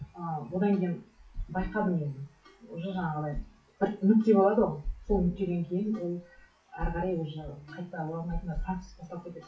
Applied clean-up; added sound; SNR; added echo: classical method WPE with log-MMSE.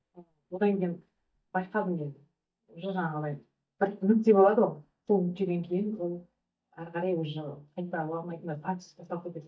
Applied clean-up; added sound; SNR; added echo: neural mask model DeepFilterNet 3.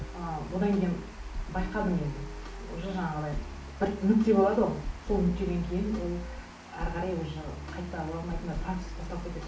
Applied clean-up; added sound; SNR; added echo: none; Water; 18 dB; reverberation time 0.4 s.